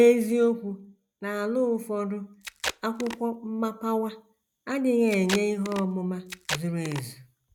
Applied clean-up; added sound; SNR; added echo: none; Packing tape, duct tape; 10 dB; none.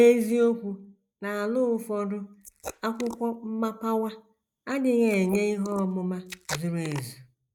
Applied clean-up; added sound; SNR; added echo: neural mask model Resemble Enhance denoiser.